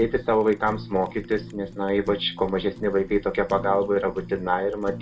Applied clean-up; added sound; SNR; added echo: none; Fire; 16 dB; reverberation time 0.2 s.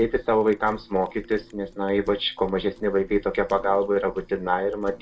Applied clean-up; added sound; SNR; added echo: neural separator model SepFormer DNS4.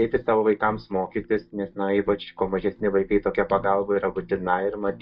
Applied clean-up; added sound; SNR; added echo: neural mask model DeepFilterNet 3.